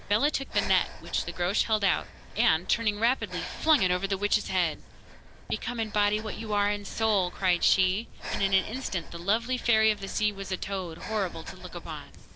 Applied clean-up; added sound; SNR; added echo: none; Breathing; 10 dB; none.